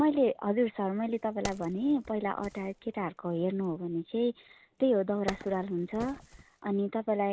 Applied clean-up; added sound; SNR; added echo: none; Wood; 18 dB; none.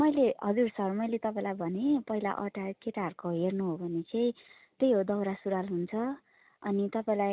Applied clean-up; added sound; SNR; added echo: none; none; none; none.